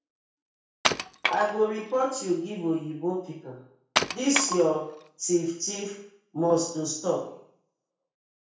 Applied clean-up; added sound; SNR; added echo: none; Wood; 2 dB; reverberation time 0.6 s.